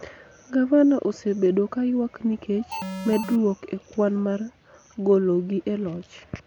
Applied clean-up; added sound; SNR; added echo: none; Alarm; 8 dB; none.